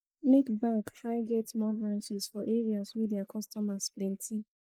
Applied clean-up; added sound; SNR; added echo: neural mask model Resemble Enhance denoiser.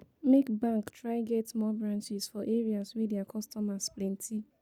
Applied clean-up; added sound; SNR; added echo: none; none; none; none.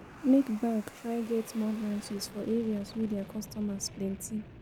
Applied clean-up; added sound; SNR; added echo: none; Fixed-wing aircraft, airplane; 16 dB; none.